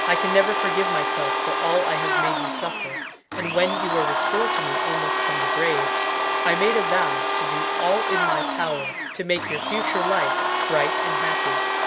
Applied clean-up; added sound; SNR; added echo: none; Domestic sounds, home sounds; -3 dB; none.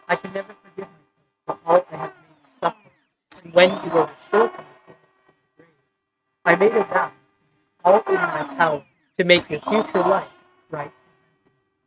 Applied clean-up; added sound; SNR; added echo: neural mask model RNNoise.